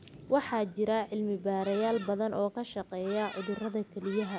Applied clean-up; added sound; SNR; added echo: none; Thunderstorm; 17 dB; none.